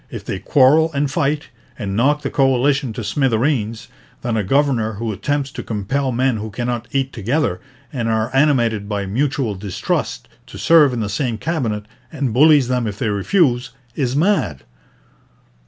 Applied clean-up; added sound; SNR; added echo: none; none; none; none.